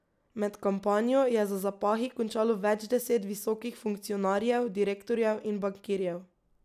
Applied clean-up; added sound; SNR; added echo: none; none; none; none.